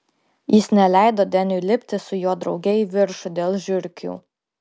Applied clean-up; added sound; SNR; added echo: none; none; none; none.